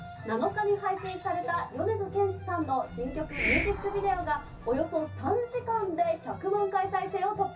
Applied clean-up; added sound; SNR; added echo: none; Hiss; 4 dB; reverberation time 0.3 s.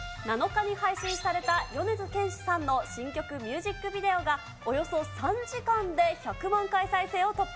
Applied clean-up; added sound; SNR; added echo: none; none; none; none.